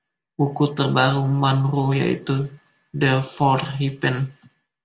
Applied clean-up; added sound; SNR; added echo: none; none; none; none.